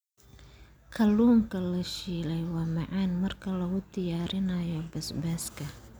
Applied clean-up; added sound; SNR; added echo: none; none; none; none.